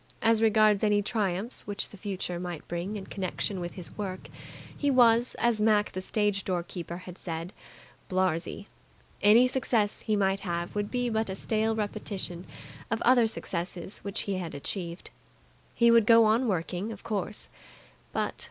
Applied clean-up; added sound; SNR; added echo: none; Engine / Truck / Car; 17 dB; none.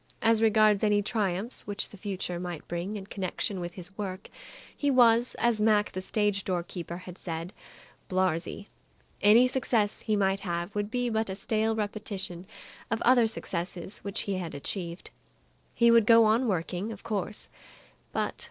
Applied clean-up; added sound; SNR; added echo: neural separator model SepFormer DNS4.